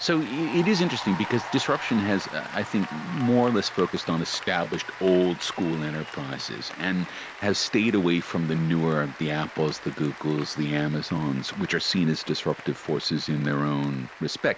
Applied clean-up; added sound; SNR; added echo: none; Applause / Cheering; 14 dB; none.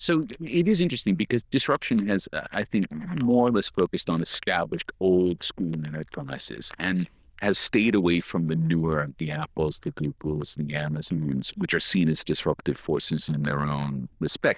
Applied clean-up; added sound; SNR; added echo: neural diffusion model UNIVERSE++.